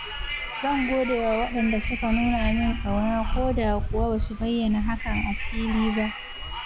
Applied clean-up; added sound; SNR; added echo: none; Wind; 3 dB; none.